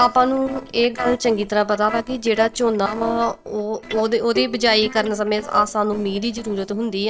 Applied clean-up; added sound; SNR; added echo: neural separator model SepFormer DNS4.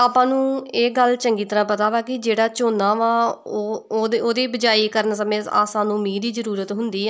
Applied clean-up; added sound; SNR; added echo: none; none; none; none.